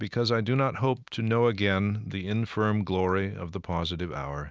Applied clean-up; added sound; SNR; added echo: none; none; none; none.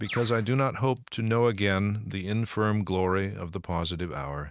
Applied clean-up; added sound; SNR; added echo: neural mask model RNNoise.